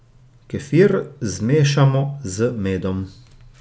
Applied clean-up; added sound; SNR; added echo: none; none; none; none.